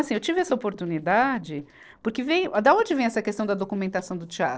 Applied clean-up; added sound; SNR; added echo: neural separator model SepFormer DNS4.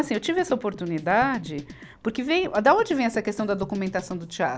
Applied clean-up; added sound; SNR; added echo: none; Drum kit; 18 dB; none.